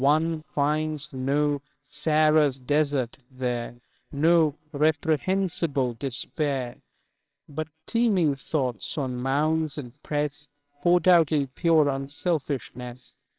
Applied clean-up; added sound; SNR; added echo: neural separator model SepFormer WHAMR!.